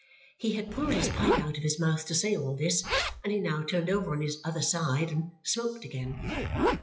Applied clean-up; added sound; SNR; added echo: classical method WPE with log-MMSE.